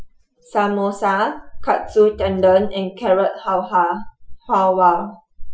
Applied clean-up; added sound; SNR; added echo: classical method Wiener filter.